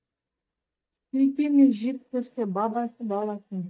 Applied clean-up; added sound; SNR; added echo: neural mask model DeepFilterNet 3.